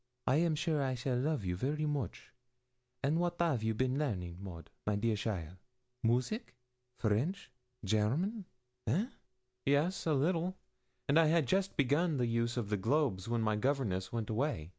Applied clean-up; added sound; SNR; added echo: none; none; none; none.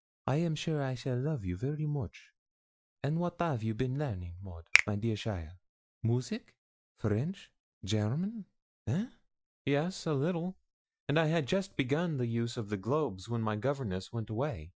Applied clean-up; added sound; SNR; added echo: classical method Wiener filter.